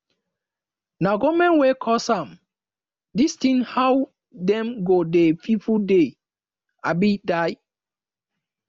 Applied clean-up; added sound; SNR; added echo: none; none; none; none.